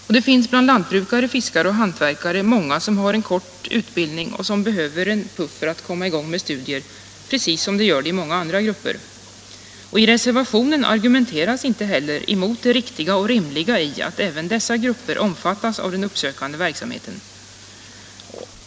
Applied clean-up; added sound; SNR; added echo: none; none; none; none.